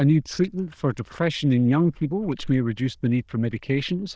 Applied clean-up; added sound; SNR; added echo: neural diffusion model UNIVERSE++.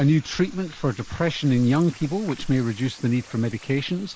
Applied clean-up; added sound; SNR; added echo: neural mask model Resemble Enhance denoiser.